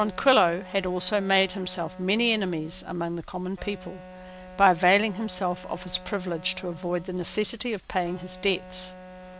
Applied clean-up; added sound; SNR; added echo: none; Wind instrument, woodwind instrument; 18 dB; none.